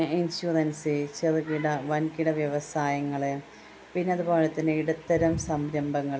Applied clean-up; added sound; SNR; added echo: none; none; none; none.